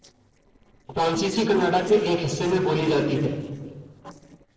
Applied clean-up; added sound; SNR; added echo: neural separator model SepFormer DNS4.